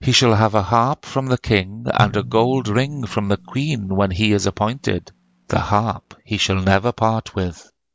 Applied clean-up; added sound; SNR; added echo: none; Drum; 16 dB; none.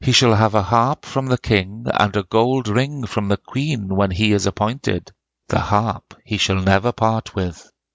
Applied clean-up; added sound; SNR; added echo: none; none; none; none.